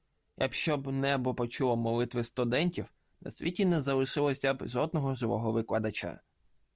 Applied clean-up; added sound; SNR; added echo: none; none; none; none.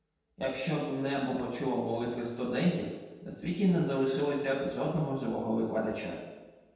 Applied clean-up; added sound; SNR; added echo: none; none; none; reverberation time 1.1 s.